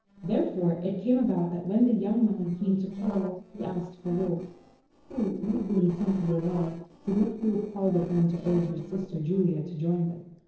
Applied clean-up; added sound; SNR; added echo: neural separator model SepFormer DNS4.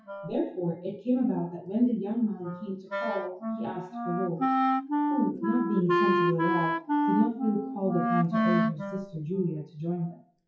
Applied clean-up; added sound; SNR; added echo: classical method WPE with log-MMSE.